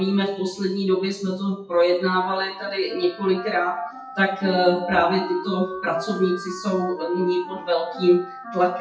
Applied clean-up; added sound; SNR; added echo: classical method WPE with log-MMSE.